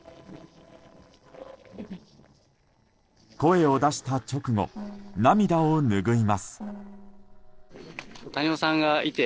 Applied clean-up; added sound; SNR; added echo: neural separator model SepFormer DNS4.